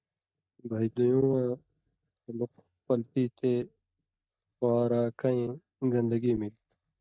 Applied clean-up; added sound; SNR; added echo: neural mask model DeepFilterNet 3.